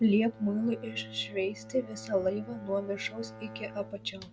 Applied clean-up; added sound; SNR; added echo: none; Bowed string instrument; 15 dB; none.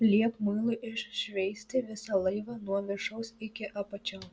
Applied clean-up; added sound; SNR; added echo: none; none; none; none.